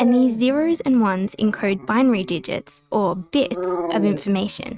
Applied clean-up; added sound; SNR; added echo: neural mask model RNNoise.